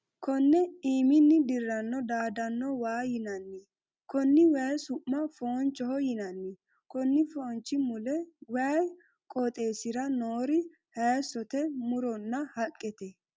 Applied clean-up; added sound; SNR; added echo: none; none; none; none.